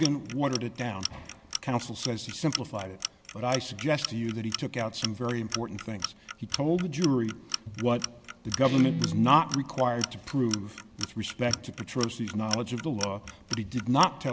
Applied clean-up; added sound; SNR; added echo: none; Guitar + Clock; 9 dB; none.